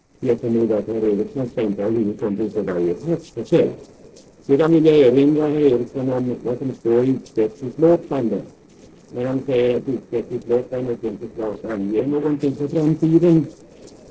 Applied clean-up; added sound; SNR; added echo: neural separator model SepFormer DNS4.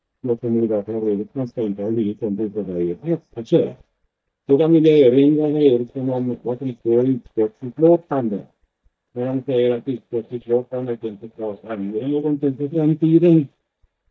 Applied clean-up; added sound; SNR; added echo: neural mask model DeepFilterNet 3.